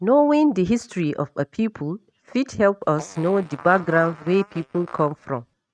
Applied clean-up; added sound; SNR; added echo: neural mask model RNNoise.